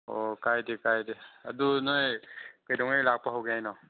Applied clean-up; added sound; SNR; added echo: none; none; none; none.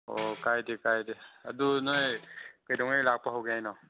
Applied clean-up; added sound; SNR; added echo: none; Tambourine; 4 dB; none.